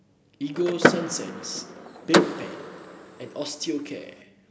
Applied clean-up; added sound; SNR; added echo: none; Door / Car; -5 dB; none.